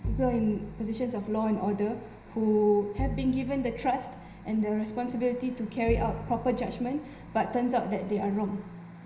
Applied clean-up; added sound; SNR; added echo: none; Bowed string instrument; 10 dB; reverberation time 0.9 s.